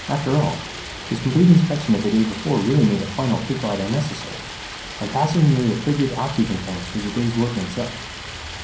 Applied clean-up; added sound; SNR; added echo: none; Stream; 12 dB; reverberation time 0.6 s.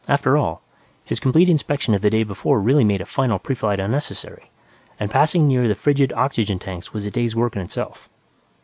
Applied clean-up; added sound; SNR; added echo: none; none; none; none.